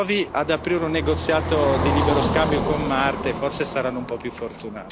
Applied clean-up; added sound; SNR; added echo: none; Car passing by; 3 dB; none.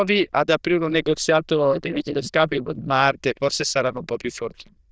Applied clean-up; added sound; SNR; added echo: neural diffusion model UNIVERSE++.